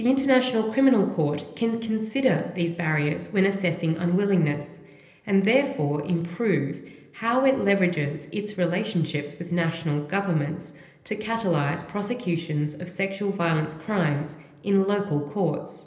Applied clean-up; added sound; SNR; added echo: none; none; none; reverberation time 0.8 s.